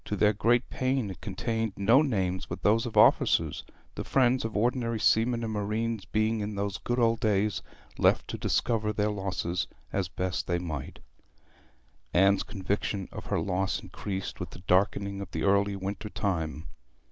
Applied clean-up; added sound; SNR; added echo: none; none; none; none.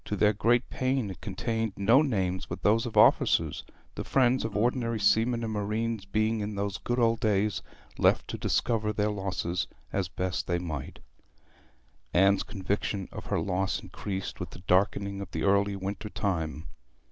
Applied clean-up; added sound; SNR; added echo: none; Ringtone; 19 dB; none.